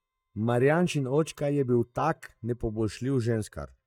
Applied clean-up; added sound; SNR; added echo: neural mask model DeepFilterNet 3.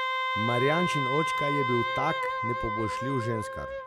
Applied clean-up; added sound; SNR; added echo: none; Wind instrument, woodwind instrument; -1 dB; none.